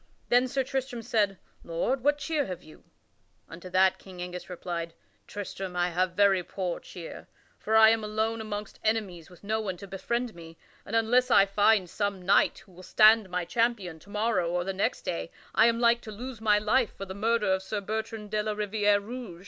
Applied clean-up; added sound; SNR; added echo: none; none; none; none.